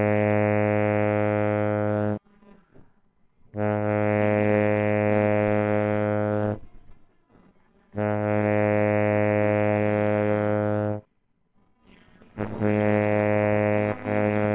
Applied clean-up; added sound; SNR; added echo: neural separator model SepFormer WHAMR!.